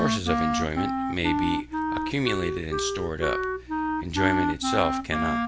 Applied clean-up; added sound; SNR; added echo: none; Wind instrument, woodwind instrument; -2 dB; none.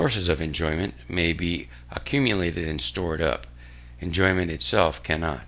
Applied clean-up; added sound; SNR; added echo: none; none; none; none.